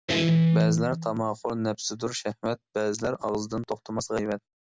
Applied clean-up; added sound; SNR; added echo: none; Guitar; -2 dB; none.